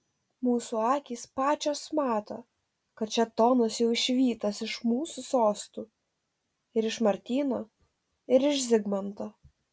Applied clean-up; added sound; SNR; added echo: none; none; none; none.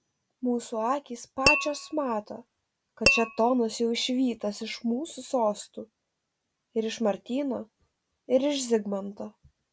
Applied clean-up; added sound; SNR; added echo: none; Tap / Glass; 0 dB; none.